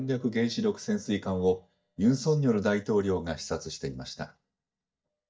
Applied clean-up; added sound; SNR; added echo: neural mask model DeepFilterNet 3.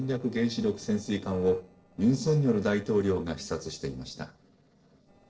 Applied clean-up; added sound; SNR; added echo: neural separator model SepFormer DNS4.